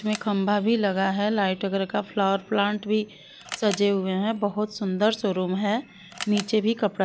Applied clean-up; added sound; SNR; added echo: none; Camera; 19 dB; none.